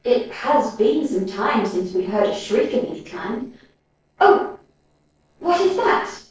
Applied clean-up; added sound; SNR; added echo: neural separator model SepFormer DNS4.